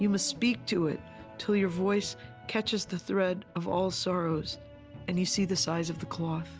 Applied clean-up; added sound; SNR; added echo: none; none; none; none.